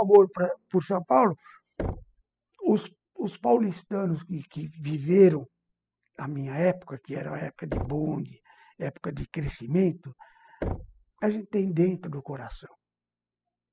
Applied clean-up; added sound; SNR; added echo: classical method spectral subtraction.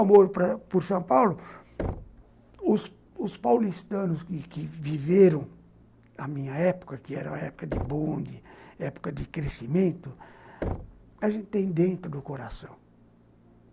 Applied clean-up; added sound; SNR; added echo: none; Knock; 14 dB; none.